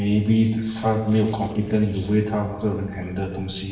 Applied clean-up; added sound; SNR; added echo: neural separator model SepFormer DNS4.